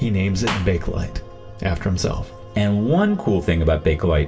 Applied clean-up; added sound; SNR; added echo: none; Clapping; 17 dB; reverberation time 0.7 s.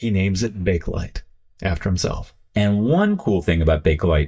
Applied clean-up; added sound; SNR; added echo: neural mask model DeepFilterNet 3.